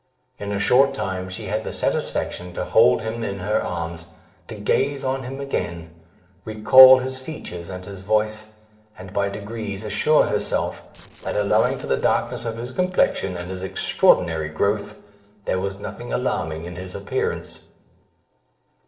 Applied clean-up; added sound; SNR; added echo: neural separator model SepFormer DNS4.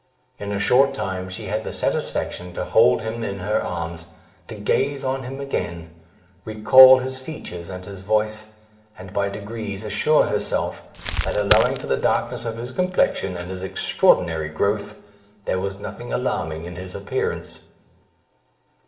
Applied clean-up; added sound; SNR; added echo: none; Crackle; 6 dB; reverberation time 1.3 s.